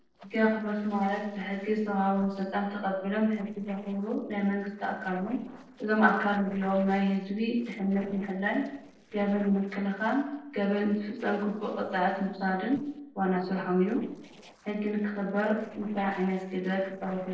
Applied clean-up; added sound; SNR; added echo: neural separator model SepFormer DNS4.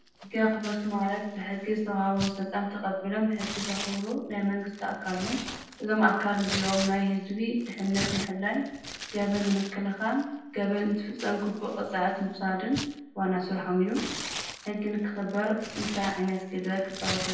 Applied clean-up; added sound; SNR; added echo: none; Tearing; 10 dB; reverberation time 0.9 s.